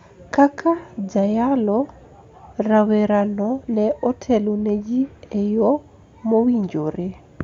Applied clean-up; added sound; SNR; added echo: none; none; none; none.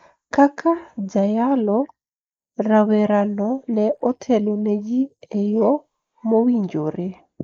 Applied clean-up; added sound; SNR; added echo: neural mask model Resemble Enhance denoiser.